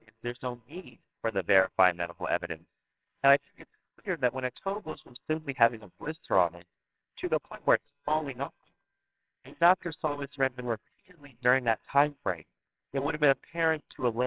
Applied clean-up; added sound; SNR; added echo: neural separator model SepFormer WHAMR!.